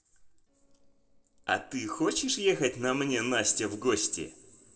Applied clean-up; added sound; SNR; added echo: neural separator model SepFormer DNS4.